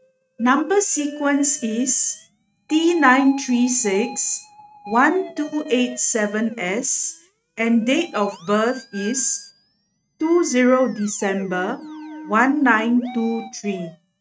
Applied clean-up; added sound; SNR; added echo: neural mask model RNNoise.